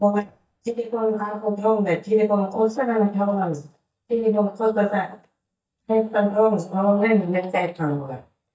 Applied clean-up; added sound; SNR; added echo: neural mask model DeepFilterNet 3.